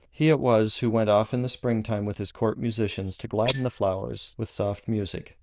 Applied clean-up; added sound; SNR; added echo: neural diffusion model UNIVERSE++.